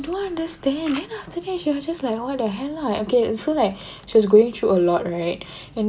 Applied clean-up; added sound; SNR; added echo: none; Camera; 20 dB; none.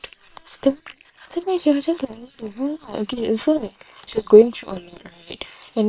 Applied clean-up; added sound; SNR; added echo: neural separator model SepFormer WHAM!.